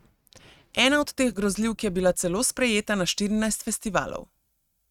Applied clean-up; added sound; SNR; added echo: neural mask model RNNoise.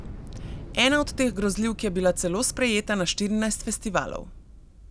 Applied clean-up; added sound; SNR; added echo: none; Thunder / Explosion; 13 dB; none.